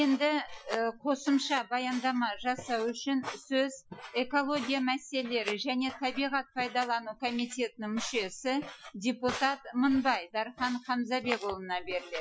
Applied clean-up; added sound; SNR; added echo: classical method Wiener filter.